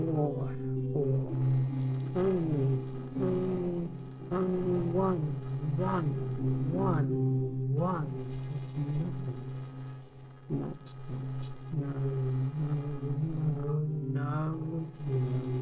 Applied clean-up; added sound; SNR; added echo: neural separator model SepFormer DNS4.